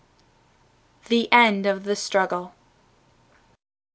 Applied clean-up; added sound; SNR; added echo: none; none; none; none.